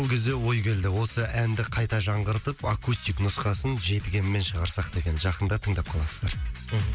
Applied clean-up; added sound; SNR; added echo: none; none; none; none.